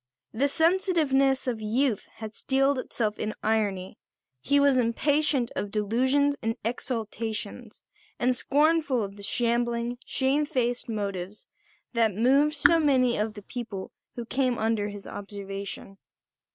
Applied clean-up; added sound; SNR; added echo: neural mask model RNNoise.